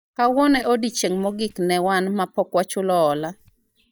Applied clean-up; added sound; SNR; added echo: neural mask model DeepFilterNet 3.